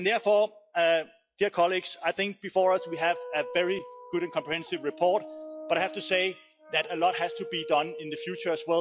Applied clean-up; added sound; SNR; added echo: classical method log-MMSE.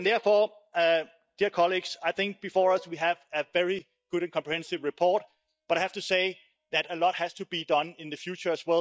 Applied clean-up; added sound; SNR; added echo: neural mask model DeepFilterNet 3.